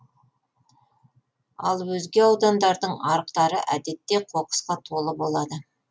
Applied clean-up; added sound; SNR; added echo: none; none; none; none.